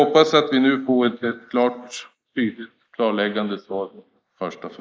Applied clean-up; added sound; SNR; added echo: neural mask model Resemble Enhance denoiser.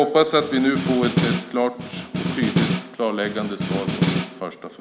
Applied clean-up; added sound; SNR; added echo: none; Snare drum; 2 dB; none.